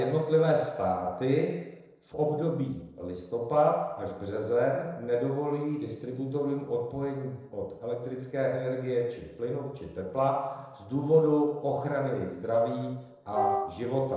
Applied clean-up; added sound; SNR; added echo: neural separator model SepFormer DNS4.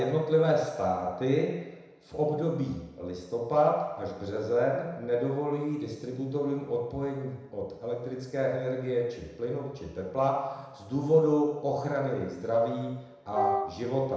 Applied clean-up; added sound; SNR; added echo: none; Wind instrument, woodwind instrument; 2 dB; reverberation time 1.0 s.